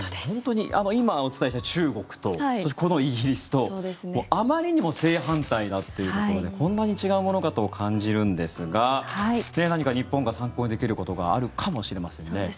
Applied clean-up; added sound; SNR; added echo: none; Glass; 17 dB; none.